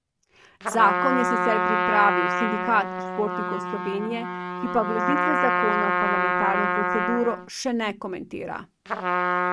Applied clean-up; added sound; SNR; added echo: neural mask model RNNoise.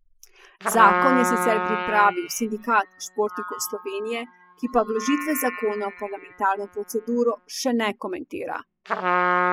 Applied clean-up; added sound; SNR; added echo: classical method spectral subtraction.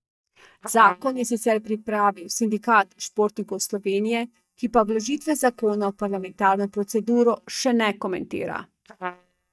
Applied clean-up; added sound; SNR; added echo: neural mask model DeepFilterNet 3.